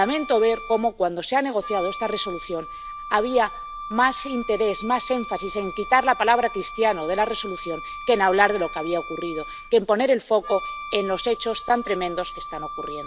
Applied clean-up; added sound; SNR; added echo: none; Wind instrument, woodwind instrument; 12 dB; none.